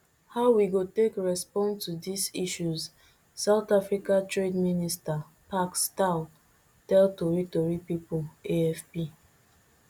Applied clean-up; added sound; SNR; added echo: none; none; none; none.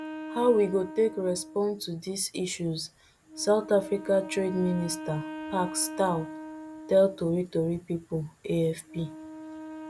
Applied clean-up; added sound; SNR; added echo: none; Wind instrument, woodwind instrument; 13 dB; none.